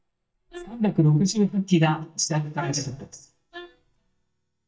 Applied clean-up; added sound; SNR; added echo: neural mask model DeepFilterNet 3.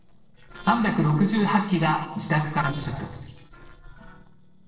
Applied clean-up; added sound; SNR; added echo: neural separator model SepFormer DNS4.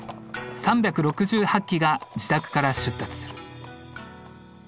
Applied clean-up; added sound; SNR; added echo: none; none; none; none.